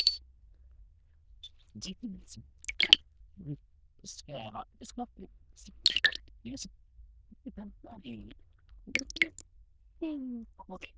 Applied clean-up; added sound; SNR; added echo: neural diffusion model UNIVERSE++.